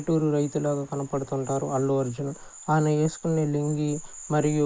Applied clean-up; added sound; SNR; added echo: neural mask model Resemble Enhance denoiser.